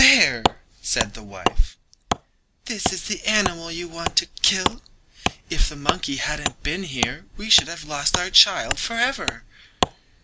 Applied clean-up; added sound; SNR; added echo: none; Wood; 6 dB; none.